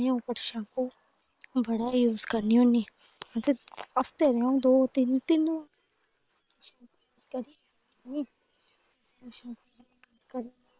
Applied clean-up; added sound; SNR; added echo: neural separator model SepFormer WHAM!.